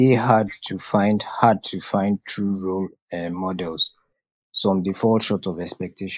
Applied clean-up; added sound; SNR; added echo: neural mask model Resemble Enhance denoiser.